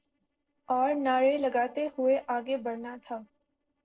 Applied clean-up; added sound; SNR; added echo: neural separator model SepFormer DNS4.